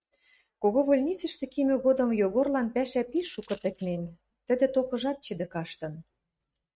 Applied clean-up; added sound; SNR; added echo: neural mask model RNNoise.